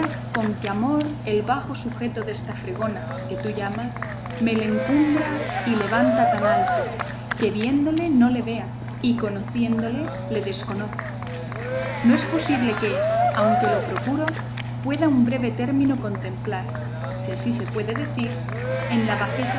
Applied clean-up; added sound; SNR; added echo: none; Engine + Cheering; 2 dB; none.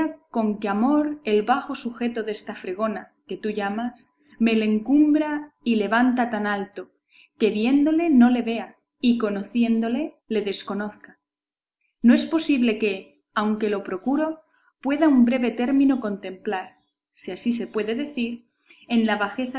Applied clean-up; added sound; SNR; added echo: none; none; none; none.